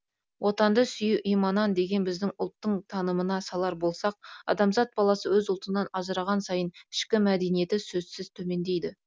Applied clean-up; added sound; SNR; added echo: none; none; none; none.